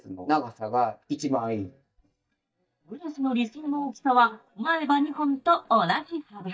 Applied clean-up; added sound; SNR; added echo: neural mask model DeepFilterNet 3.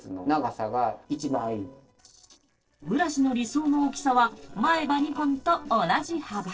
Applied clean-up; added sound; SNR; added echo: neural separator model SepFormer DNS4.